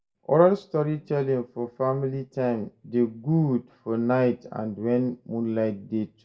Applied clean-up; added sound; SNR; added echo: none; none; none; reverberation time 0.2 s.